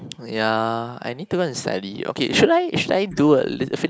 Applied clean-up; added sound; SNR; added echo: neural mask model Resemble Enhance denoiser.